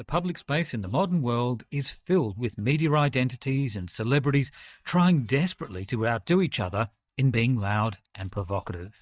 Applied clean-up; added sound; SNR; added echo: neural mask model DeepFilterNet 3.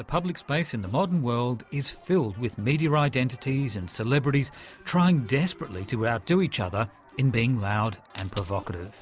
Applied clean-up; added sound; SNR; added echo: none; Coin (dropping); 18 dB; none.